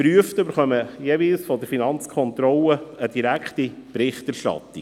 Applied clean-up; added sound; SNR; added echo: none; none; none; none.